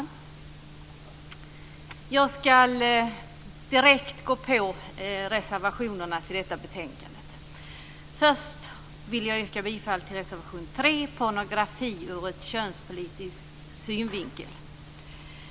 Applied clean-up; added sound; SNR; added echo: none; none; none; none.